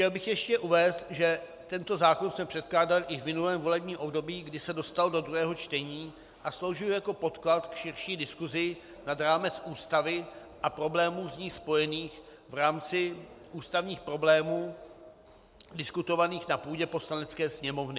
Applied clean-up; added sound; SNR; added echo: none; none; none; none.